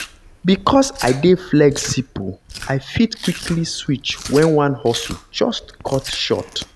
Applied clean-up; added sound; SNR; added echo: none; Chewing, mastication; 15 dB; none.